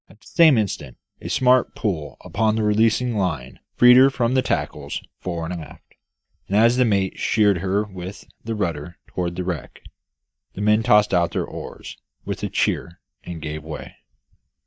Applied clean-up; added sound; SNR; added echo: neural mask model DeepFilterNet 3.